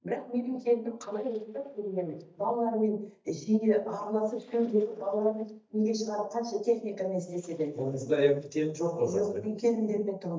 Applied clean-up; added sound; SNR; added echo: neural mask model DeepFilterNet 3.